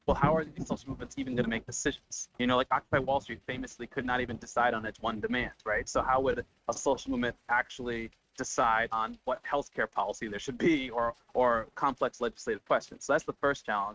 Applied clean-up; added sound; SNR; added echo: neural mask model RNNoise.